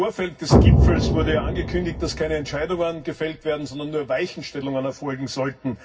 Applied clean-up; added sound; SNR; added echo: none; Explosion; -5 dB; reverberation time 0.4 s.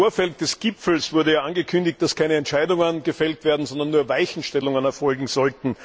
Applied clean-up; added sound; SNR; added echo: none; none; none; none.